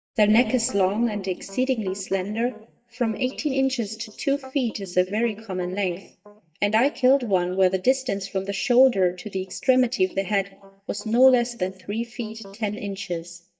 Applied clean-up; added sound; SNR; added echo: neural mask model DeepFilterNet 3.